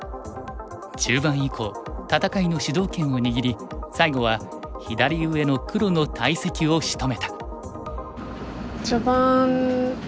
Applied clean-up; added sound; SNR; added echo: none; none; none; none.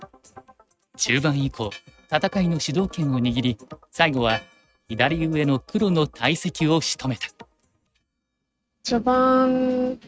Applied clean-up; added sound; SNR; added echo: neural mask model RNNoise.